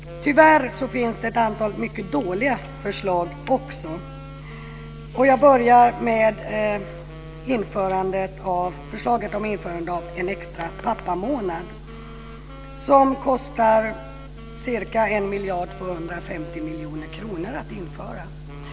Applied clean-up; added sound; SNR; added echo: none; Wind instrument, woodwind instrument; 20 dB; none.